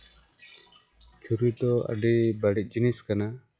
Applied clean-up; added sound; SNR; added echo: classical method log-MMSE.